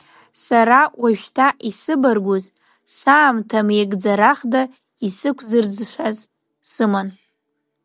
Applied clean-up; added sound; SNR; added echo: none; none; none; none.